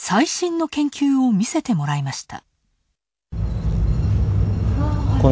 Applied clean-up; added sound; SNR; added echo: none; none; none; none.